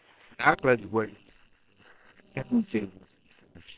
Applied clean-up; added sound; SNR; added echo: neural separator model SepFormer WHAM!.